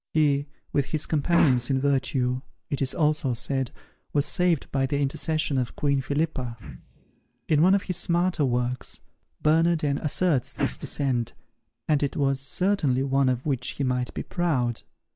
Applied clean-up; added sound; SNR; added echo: neural mask model Resemble Enhance denoiser.